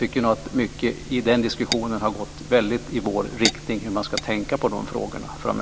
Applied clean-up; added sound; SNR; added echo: none; Tap / Glass; 12 dB; none.